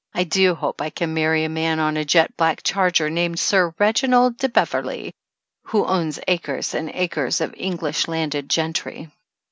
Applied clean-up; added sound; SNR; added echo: none; none; none; none.